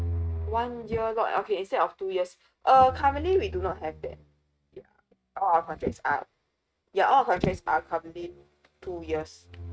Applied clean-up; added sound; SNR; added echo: neural mask model RNNoise.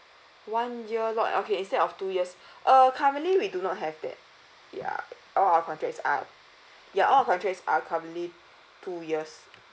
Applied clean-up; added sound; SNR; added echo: none; none; none; none.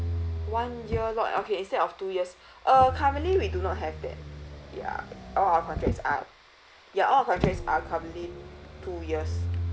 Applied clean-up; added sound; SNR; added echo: none; Motor vehicle (road); 6 dB; none.